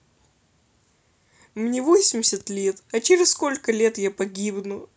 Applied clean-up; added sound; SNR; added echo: none; none; none; none.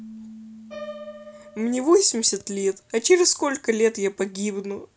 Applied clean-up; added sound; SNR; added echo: none; Piano + Keyboard (musical); 20 dB; none.